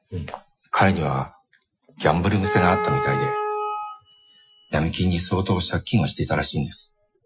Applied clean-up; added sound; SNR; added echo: classical method Wiener filter.